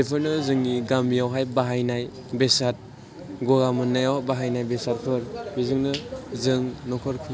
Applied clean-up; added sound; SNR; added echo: none; none; none; none.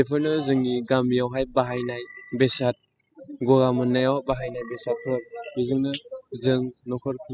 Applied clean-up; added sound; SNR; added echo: classical method spectral subtraction.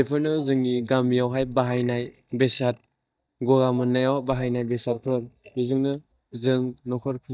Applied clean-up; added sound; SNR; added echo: neural mask model DeepFilterNet 3.